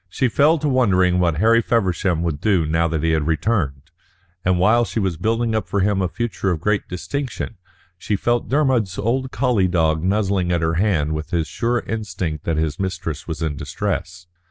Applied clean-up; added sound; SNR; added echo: none; none; none; none.